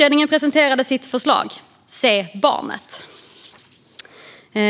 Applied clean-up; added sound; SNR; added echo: none; none; none; none.